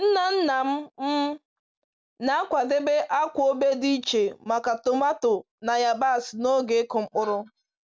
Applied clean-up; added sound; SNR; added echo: none; none; none; none.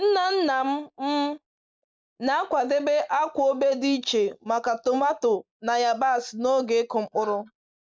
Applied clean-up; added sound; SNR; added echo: neural mask model Resemble Enhance denoiser.